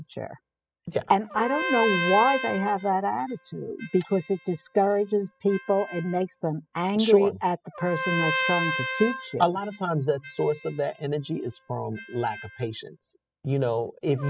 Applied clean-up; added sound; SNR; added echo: classical method spectral subtraction.